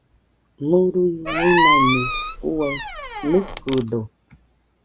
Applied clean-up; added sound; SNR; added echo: none; Squeak; -3 dB; none.